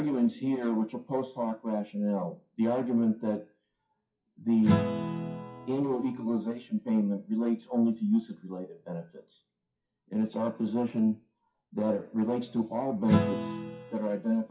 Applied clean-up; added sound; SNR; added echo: classical method WPE with log-MMSE.